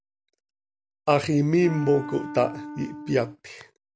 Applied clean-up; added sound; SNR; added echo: none; Wind instrument, woodwind instrument; 12 dB; none.